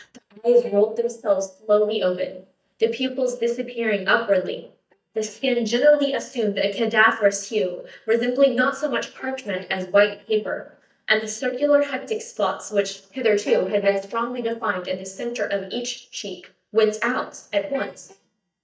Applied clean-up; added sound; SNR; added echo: neural mask model DeepFilterNet 3.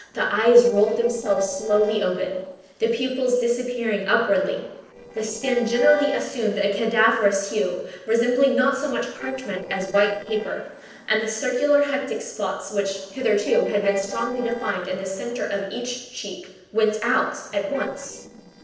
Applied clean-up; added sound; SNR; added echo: neural separator model SepFormer DNS4.